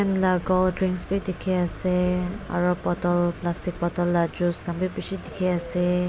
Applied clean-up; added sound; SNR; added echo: none; none; none; none.